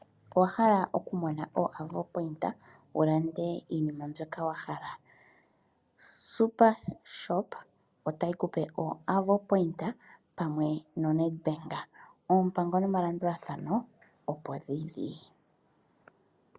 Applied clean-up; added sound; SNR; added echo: none; none; none; none.